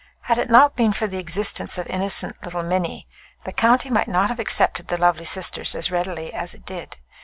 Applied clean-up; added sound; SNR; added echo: none; none; none; none.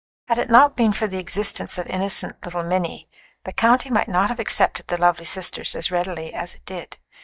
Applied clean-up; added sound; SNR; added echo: neural mask model DeepFilterNet 3.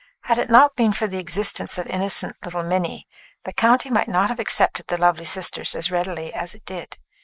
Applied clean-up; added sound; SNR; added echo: neural mask model Resemble Enhance denoiser.